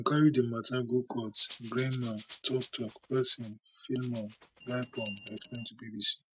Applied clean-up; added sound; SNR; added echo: neural mask model RNNoise.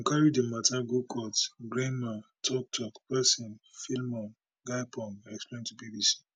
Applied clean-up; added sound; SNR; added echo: none; none; none; none.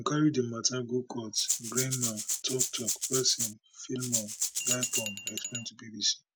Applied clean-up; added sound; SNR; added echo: none; Rattle (instrument) + Glass; 0 dB; none.